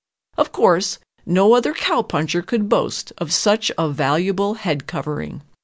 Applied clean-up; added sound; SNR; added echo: none; none; none; none.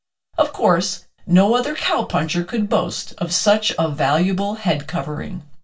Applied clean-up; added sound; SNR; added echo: none; none; none; reverberation time 0.2 s.